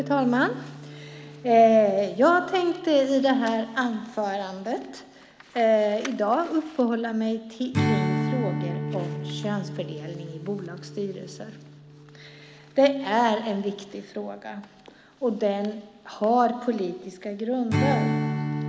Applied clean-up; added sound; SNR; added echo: none; Strum; 8 dB; none.